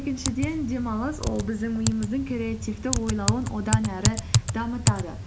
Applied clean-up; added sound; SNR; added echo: none; Typing; -1 dB; none.